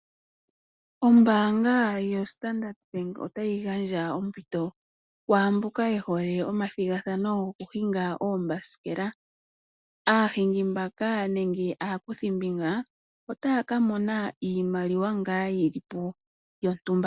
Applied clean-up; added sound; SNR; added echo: none; none; none; none.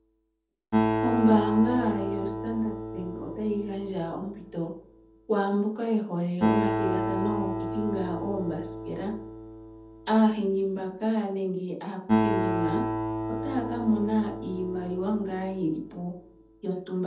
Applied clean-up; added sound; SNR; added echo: none; Acoustic guitar; 3 dB; reverberation time 0.6 s.